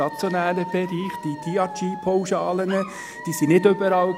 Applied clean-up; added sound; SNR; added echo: none; Alarm / Dog; 13 dB; none.